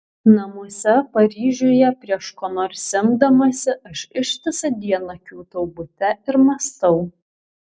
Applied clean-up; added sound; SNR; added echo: none; none; none; none.